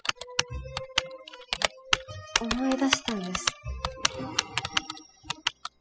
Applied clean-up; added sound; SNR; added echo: classical method spectral subtraction.